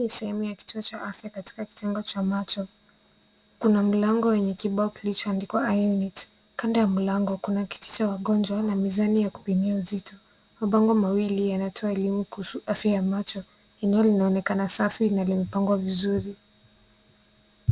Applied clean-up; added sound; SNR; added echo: none; none; none; none.